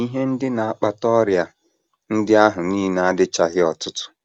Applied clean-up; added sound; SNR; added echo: none; none; none; none.